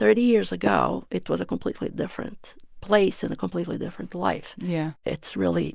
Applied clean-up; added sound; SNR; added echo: none; Tap; 6 dB; none.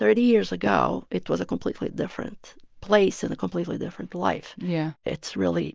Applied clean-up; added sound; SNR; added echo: neural mask model DeepFilterNet 3.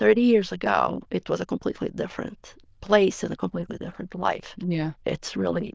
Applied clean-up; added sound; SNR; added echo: neural diffusion model UNIVERSE++.